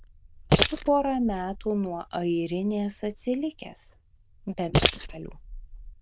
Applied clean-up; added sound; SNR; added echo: neural diffusion model UNIVERSE++.